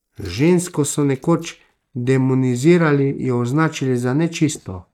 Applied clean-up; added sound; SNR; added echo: neural mask model DeepFilterNet 3.